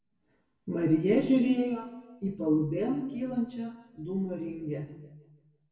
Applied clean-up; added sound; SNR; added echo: none; none; none; reverberation time 0.9 s.